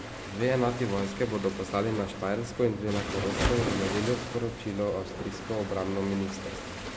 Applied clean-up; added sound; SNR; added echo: none; Waves, surf; 5 dB; none.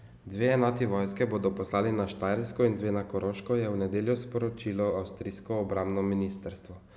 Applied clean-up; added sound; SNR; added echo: none; none; none; none.